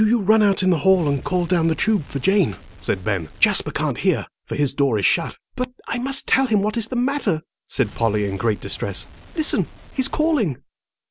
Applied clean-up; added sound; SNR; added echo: none; Explosion; 20 dB; none.